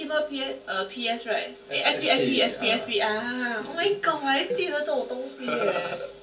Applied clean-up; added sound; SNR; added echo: none; Cowbell; 13 dB; reverberation time 0.3 s.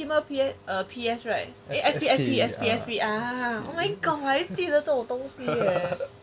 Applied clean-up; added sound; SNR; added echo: none; none; none; none.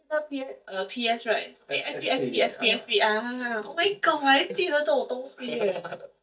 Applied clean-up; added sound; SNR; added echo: neural mask model DeepFilterNet 3.